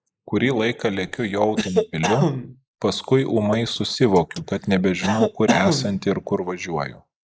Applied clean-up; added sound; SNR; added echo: neural mask model Resemble Enhance denoiser.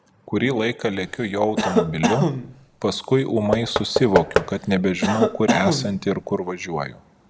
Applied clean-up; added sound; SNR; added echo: none; Cough + Knock / Wood; 2 dB; none.